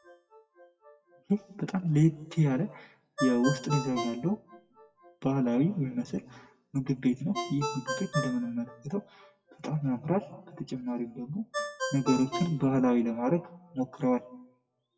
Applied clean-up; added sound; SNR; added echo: classical method WPE with log-MMSE.